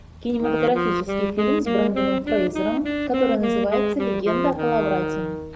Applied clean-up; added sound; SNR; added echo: none; Wind instrument, woodwind instrument; 0 dB; none.